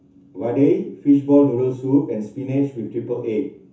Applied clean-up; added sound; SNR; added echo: none; none; none; reverberation time 0.9 s.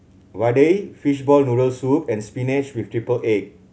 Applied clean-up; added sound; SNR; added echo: none; none; none; none.